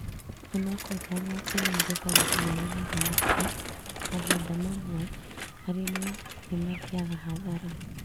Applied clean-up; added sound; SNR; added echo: none; Bicycle; -2 dB; none.